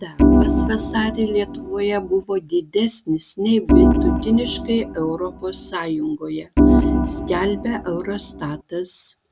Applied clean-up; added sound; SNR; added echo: none; Organ; -4 dB; none.